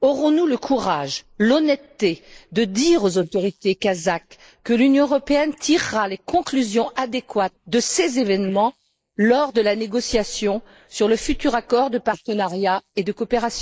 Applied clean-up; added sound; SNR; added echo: neural mask model Resemble Enhance denoiser.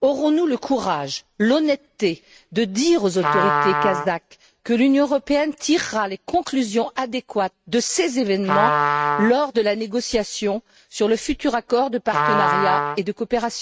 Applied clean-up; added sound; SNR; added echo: neural mask model RNNoise.